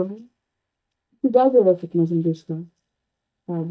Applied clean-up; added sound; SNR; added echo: neural mask model DeepFilterNet 3.